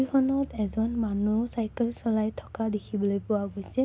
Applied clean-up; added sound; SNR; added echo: none; Car; 18 dB; none.